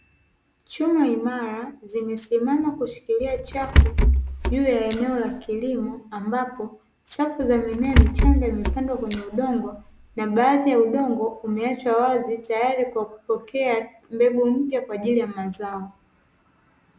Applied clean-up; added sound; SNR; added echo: none; Rattle / Breathing; -2 dB; none.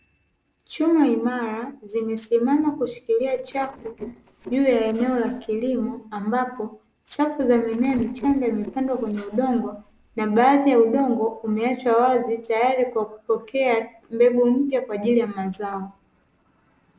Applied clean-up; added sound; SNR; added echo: neural separator model SepFormer DNS4.